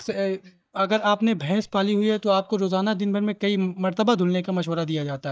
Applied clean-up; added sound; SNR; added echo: neural mask model DeepFilterNet 3.